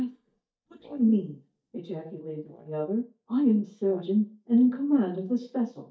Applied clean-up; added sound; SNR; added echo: neural mask model DeepFilterNet 3.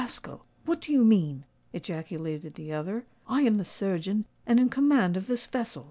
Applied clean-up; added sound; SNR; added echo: none; none; none; none.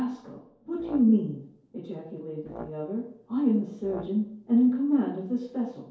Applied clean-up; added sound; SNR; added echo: none; Brass instrument; 19 dB; reverberation time 2.4 s.